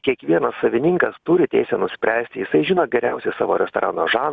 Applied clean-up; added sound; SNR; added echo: none; none; none; none.